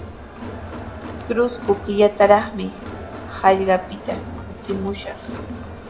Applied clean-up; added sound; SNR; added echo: none; Crowd; 11 dB; reverberation time 1.3 s.